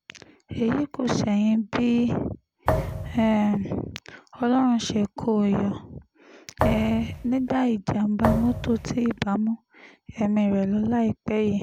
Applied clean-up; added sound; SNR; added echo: none; Thump, thud; 5 dB; none.